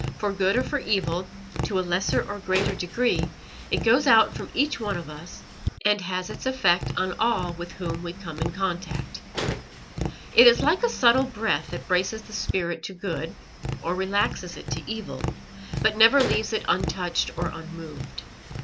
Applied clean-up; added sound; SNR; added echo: none; Tap; 7 dB; none.